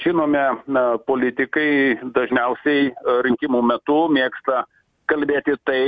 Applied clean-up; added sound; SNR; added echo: none; none; none; none.